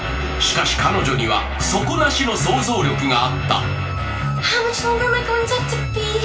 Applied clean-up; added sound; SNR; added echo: none; Bowed string instrument; 17 dB; reverberation time 0.3 s.